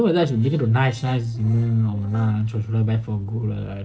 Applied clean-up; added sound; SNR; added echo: neural separator model SepFormer DNS4.